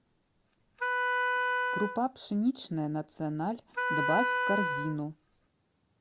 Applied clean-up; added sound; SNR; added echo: none; Wind instrument, woodwind instrument; -2 dB; none.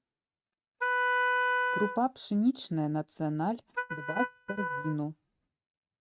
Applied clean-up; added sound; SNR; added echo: neural mask model RNNoise.